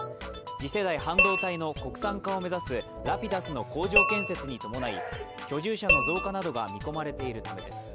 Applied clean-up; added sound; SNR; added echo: none; Tap / Glass; -2 dB; none.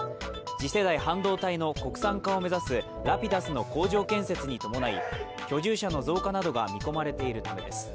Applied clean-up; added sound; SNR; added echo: none; none; none; none.